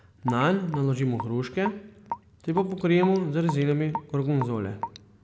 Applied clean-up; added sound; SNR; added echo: none; Raindrop / Drip; 12 dB; none.